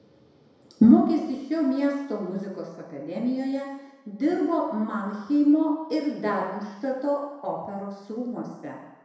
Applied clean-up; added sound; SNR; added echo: none; none; none; reverberation time 1.0 s.